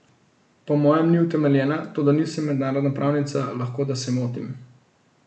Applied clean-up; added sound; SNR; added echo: none; none; none; none.